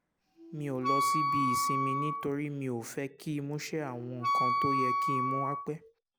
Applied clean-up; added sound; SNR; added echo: none; Wind instrument, woodwind instrument; -4 dB; none.